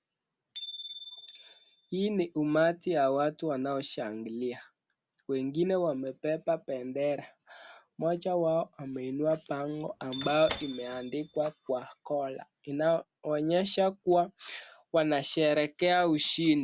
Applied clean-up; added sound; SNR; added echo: none; Bicycle bell + Slam; 15 dB; none.